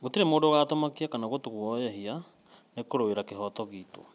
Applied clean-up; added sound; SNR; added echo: none; none; none; none.